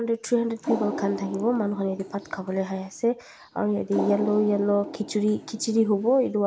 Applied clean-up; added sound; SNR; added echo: none; Water; 11 dB; none.